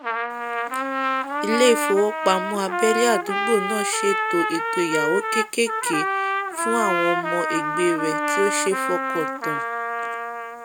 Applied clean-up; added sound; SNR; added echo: none; Trumpet; 0 dB; none.